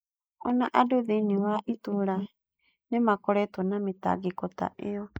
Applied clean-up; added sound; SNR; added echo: neural mask model Resemble Enhance denoiser.